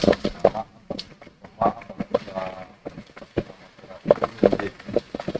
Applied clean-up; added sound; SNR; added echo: neural mask model RNNoise.